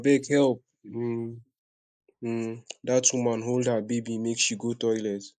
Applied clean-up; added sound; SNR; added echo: neural mask model Resemble Enhance denoiser.